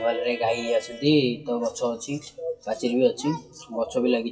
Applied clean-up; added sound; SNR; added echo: classical method WPE with log-MMSE.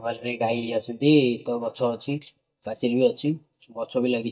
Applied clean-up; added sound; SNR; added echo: neural mask model DeepFilterNet 3.